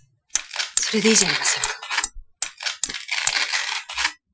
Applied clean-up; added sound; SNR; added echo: classical method Wiener filter.